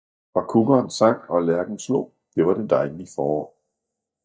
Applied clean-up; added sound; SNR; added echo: neural mask model DeepFilterNet 3.